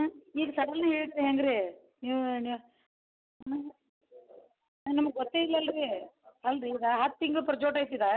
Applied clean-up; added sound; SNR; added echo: none; none; none; none.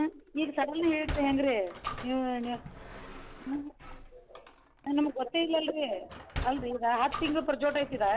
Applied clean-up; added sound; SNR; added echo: none; Sliding door; 12 dB; none.